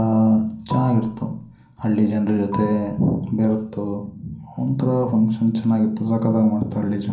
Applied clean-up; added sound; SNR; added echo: none; Marimba, xylophone; 17 dB; reverberation time 0.6 s.